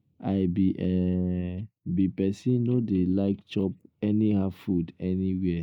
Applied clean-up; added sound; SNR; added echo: neural mask model Resemble Enhance denoiser.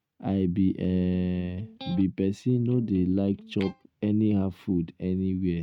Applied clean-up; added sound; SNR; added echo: neural mask model RNNoise.